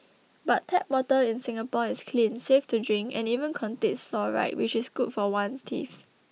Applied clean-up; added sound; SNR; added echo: none; none; none; none.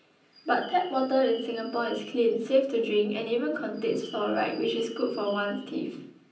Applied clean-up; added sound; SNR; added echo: none; Bird; 20 dB; reverberation time 0.6 s.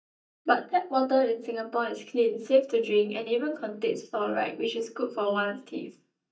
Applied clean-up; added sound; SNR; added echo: neural mask model DeepFilterNet 3.